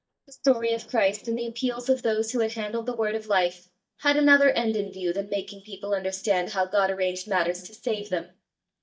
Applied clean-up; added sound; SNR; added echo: neural mask model DeepFilterNet 3.